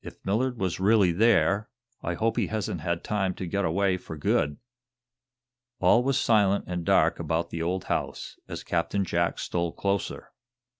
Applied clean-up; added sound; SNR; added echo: none; none; none; none.